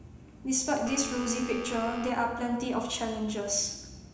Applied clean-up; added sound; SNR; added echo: none; Telephone; 10 dB; reverberation time 1.0 s.